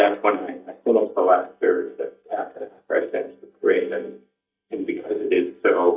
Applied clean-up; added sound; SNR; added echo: neural mask model DeepFilterNet 3.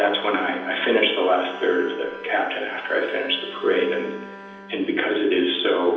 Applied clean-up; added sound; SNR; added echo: none; Bowed string instrument; 17 dB; reverberation time 0.9 s.